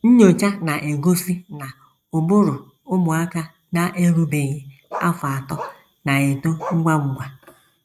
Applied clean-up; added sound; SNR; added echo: neural mask model RNNoise.